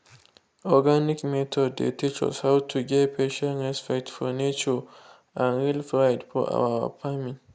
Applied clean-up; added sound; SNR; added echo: none; none; none; none.